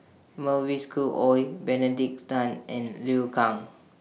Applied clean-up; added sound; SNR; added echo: none; none; none; none.